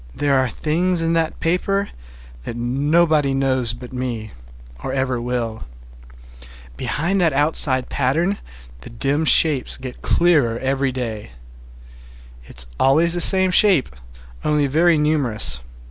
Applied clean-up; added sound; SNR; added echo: none; none; none; none.